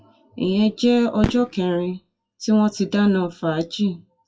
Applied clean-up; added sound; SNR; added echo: classical method WPE with log-MMSE.